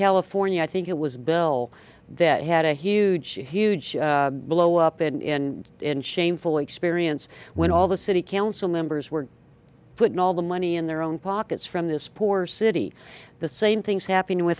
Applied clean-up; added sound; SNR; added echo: none; Brass instrument; 8 dB; none.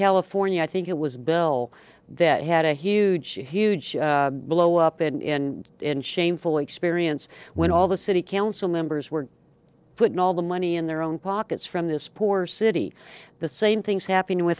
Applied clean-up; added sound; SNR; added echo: neural separator model SepFormer DNS4.